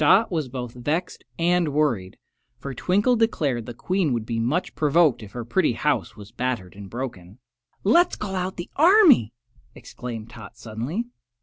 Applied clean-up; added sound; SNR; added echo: none; none; none; none.